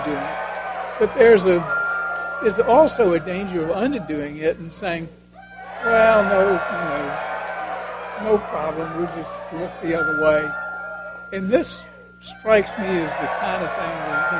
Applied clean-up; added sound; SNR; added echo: none; Crowd / Cheering + Glockenspiel; 6 dB; none.